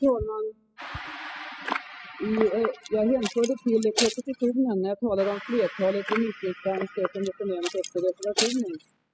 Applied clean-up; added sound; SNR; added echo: classical method spectral subtraction.